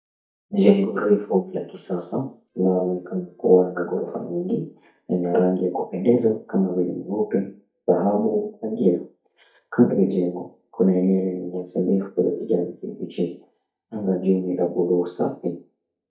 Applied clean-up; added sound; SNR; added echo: neural mask model DeepFilterNet 3.